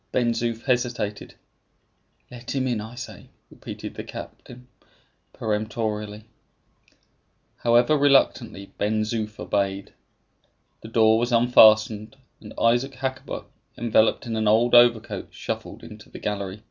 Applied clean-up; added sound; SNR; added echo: none; none; none; none.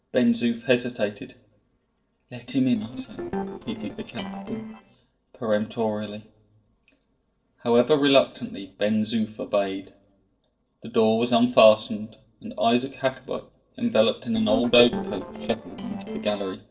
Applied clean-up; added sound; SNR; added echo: neural separator model SepFormer DNS4.